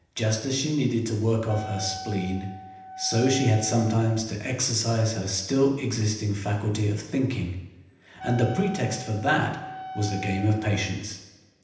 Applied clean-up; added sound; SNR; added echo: none; Wind instrument, woodwind instrument; 13 dB; reverberation time 0.9 s.